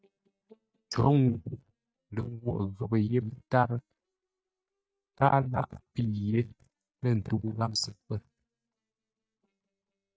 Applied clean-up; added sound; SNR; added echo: neural mask model DeepFilterNet 3.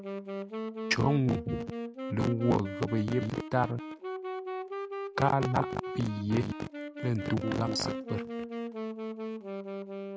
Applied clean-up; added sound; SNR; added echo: none; Wind instrument, woodwind instrument; 6 dB; none.